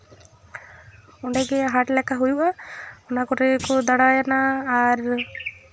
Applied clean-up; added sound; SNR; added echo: none; Thump, thud; 18 dB; none.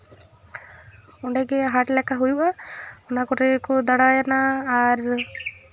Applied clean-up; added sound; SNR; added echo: none; none; none; none.